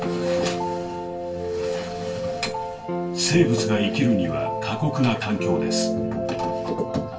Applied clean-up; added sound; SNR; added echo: none; Electric guitar / Strum; 7 dB; reverberation time 0.3 s.